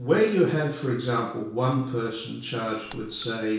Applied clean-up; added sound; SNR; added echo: none; Raindrop; 20 dB; reverberation time 0.6 s.